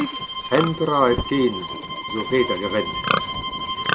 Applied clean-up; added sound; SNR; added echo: none; Livestock, farm animals, working animals + Bowed string instrument; 3 dB; none.